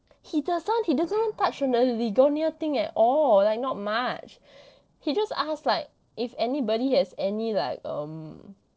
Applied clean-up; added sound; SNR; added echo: neural separator model SepFormer DNS4.